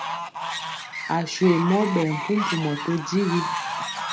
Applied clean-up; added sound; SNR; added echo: none; Fowl; 5 dB; none.